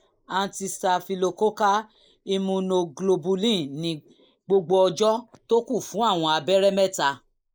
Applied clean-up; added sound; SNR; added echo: neural mask model Resemble Enhance denoiser.